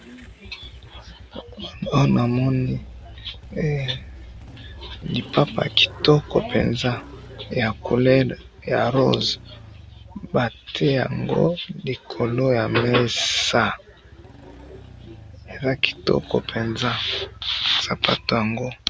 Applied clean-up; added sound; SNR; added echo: none; Engine starting / Motorcycle; 19 dB; none.